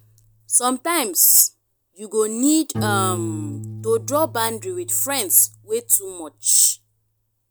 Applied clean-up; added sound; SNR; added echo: none; Piano; 13 dB; none.